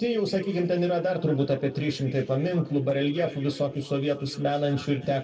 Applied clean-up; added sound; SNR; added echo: neural separator model SepFormer DNS4.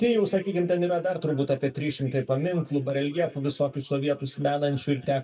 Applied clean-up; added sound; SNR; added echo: neural mask model DeepFilterNet 3.